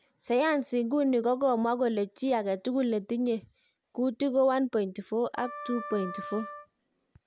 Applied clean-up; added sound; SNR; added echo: none; Wind instrument, woodwind instrument; 13 dB; none.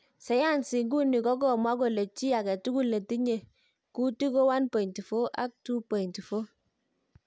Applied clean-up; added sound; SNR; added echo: none; none; none; none.